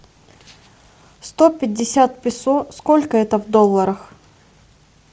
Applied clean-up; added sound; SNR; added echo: none; none; none; none.